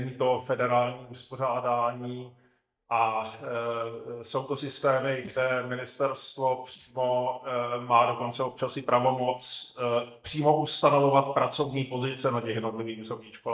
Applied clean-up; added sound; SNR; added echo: neural mask model DeepFilterNet 3.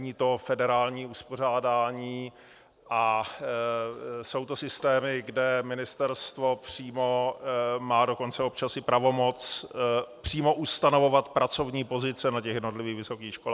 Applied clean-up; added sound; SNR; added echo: none; none; none; none.